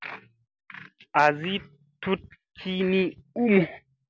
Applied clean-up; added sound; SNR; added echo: none; none; none; none.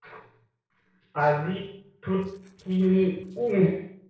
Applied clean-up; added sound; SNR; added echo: neural separator model SepFormer DNS4.